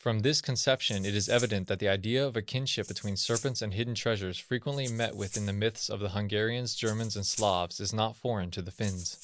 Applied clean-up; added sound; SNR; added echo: none; Rattle (instrument); 17 dB; none.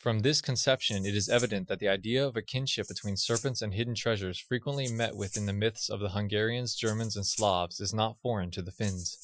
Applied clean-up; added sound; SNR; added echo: classical method Wiener filter.